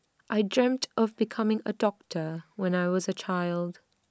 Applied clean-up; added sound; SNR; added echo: none; none; none; none.